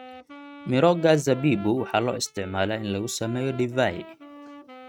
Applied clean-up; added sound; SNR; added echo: neural mask model RNNoise.